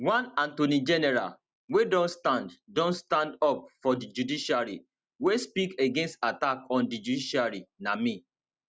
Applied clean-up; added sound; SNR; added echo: none; none; none; none.